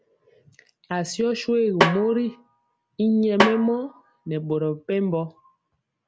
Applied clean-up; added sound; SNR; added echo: none; Snare drum; 2 dB; none.